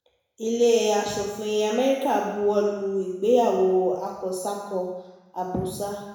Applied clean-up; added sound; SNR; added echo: none; none; none; reverberation time 1.0 s.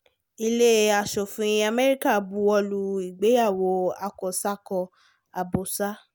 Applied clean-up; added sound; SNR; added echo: none; none; none; none.